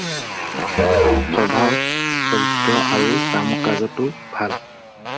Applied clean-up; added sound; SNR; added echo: none; Motorcycle + Musical instrument; -4 dB; none.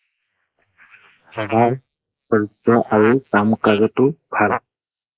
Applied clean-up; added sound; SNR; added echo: neural mask model Resemble Enhance denoiser.